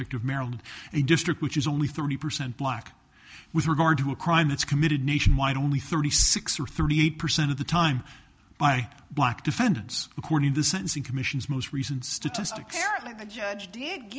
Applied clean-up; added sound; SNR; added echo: none; none; none; none.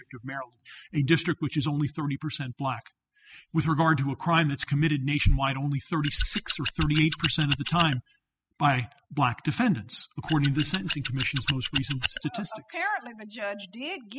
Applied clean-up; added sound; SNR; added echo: classical method spectral subtraction.